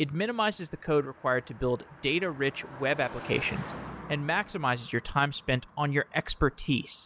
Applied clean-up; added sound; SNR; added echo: none; Car passing by; 17 dB; none.